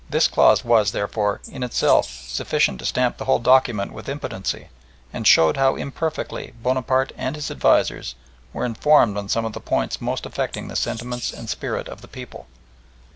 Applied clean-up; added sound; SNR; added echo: none; Wild animals; 17 dB; none.